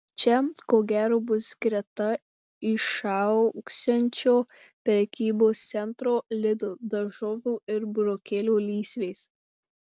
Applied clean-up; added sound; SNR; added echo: none; none; none; none.